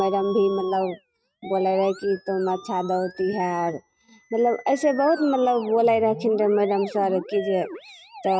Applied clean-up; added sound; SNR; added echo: neural mask model RNNoise.